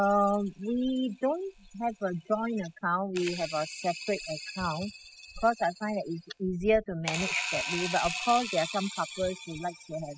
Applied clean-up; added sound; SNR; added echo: classical method spectral subtraction.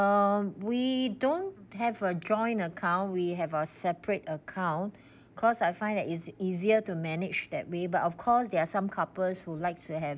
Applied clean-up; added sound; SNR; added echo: none; none; none; none.